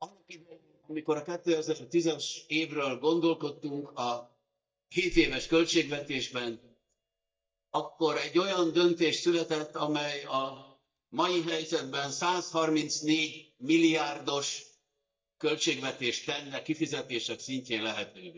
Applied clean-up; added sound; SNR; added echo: neural mask model DeepFilterNet 3.